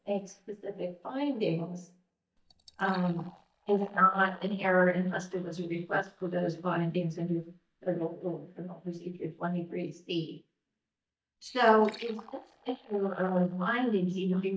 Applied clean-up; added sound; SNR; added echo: neural mask model DeepFilterNet 3.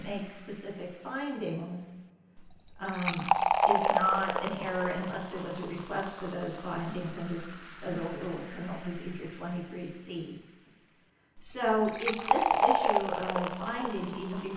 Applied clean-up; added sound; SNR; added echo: none; Fill (with liquid); -1 dB; reverberation time 0.9 s.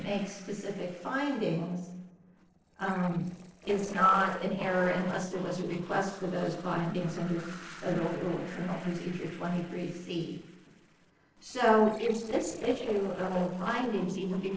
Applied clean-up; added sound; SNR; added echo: neural separator model SepFormer DNS4.